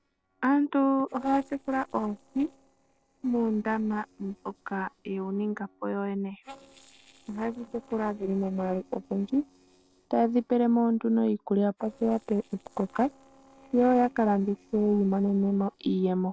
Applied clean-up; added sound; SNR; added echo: neural separator model SepFormer DNS4.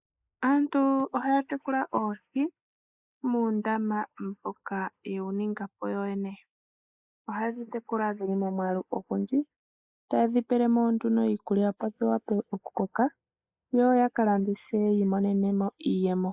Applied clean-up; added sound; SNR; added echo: neural mask model Resemble Enhance denoiser.